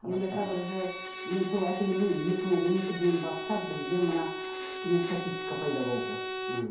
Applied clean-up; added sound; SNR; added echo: none; Bowed string instrument; 7 dB; reverberation time 2.2 s.